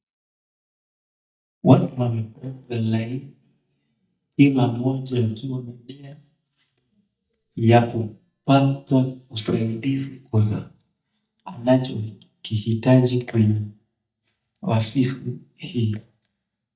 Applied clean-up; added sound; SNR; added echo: neural mask model DeepFilterNet 3.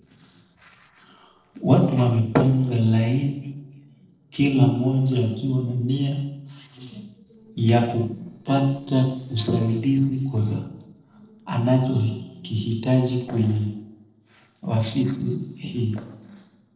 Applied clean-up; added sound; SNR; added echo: neural separator model SepFormer DNS4.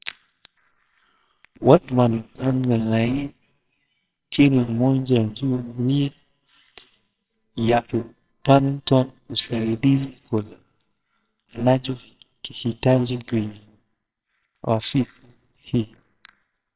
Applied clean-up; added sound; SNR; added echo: neural separator model SepFormer WHAMR!.